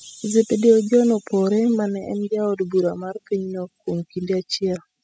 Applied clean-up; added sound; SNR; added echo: classical method spectral subtraction.